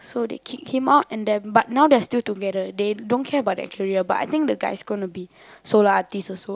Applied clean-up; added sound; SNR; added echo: none; none; none; none.